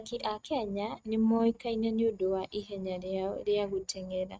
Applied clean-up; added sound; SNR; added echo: neural mask model RNNoise.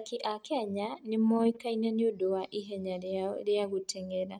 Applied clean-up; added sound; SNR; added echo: none; none; none; none.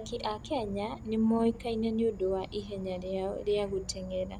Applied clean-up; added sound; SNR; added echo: none; Insect / Frog; 14 dB; none.